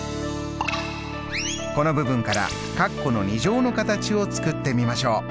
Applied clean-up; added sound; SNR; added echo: none; none; none; none.